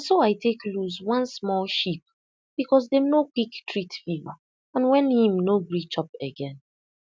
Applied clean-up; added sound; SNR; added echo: none; none; none; none.